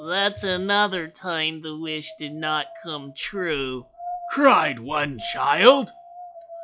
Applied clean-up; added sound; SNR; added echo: classical method log-MMSE.